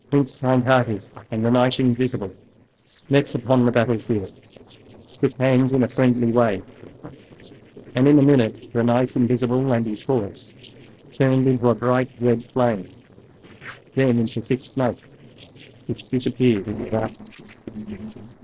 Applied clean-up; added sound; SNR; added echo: neural separator model SepFormer DNS4.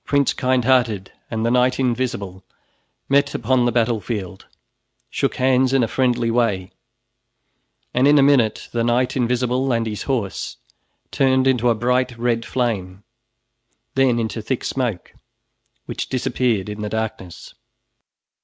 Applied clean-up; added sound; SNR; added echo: none; none; none; none.